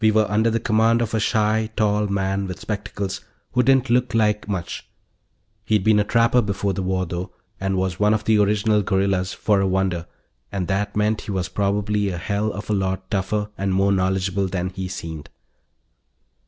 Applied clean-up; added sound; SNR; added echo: none; none; none; none.